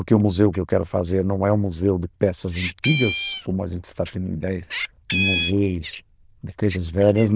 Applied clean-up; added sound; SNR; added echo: neural diffusion model UNIVERSE++.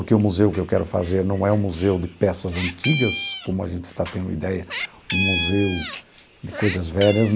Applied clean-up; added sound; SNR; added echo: none; Meow; 9 dB; none.